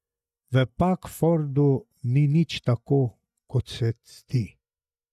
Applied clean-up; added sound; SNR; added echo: neural mask model DeepFilterNet 3.